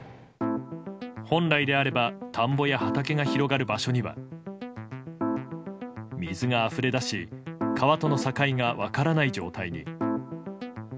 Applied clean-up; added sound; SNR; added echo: none; none; none; none.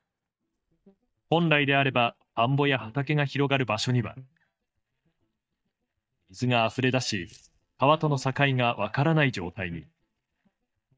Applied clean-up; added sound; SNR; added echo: neural mask model DeepFilterNet 3.